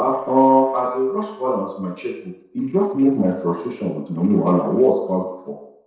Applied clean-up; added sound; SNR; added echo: neural separator model SepFormer DNS4.